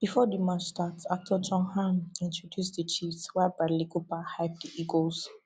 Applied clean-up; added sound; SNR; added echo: none; none; none; none.